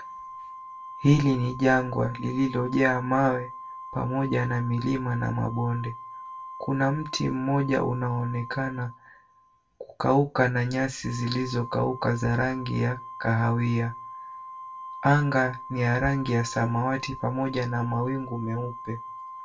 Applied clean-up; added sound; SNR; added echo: none; Organ; 14 dB; reverberation time 0.1 s.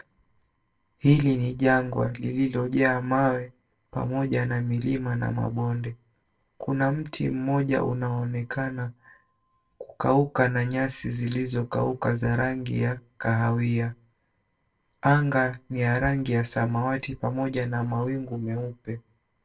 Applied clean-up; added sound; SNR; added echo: neural separator model SepFormer DNS4.